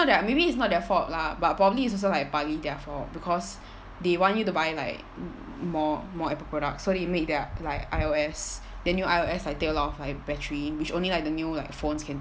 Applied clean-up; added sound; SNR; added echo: none; none; none; none.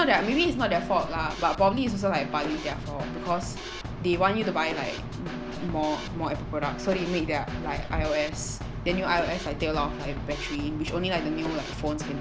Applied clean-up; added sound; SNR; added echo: none; Snare drum / Drum kit; 8 dB; none.